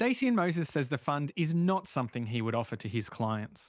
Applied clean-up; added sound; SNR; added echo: neural mask model Resemble Enhance denoiser.